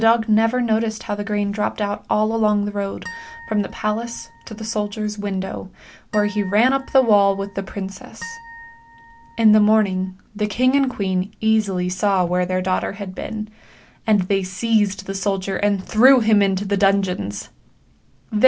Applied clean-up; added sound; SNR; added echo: none; Harp; 20 dB; none.